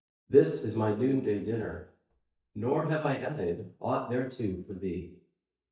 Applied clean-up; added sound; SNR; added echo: neural mask model DeepFilterNet 3.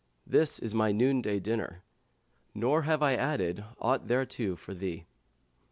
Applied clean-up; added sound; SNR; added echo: none; none; none; none.